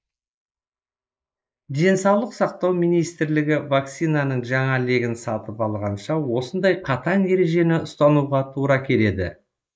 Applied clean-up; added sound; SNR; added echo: neural mask model Resemble Enhance denoiser.